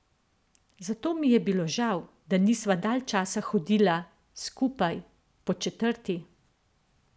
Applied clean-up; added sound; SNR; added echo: none; none; none; none.